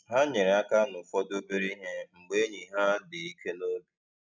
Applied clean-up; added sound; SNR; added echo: none; none; none; none.